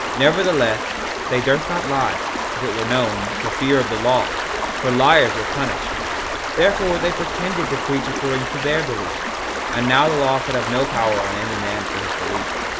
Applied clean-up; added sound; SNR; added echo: none; Stream; 3 dB; none.